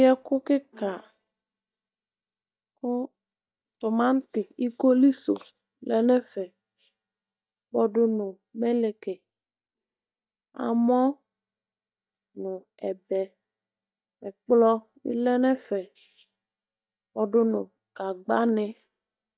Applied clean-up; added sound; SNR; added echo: neural mask model DeepFilterNet 3.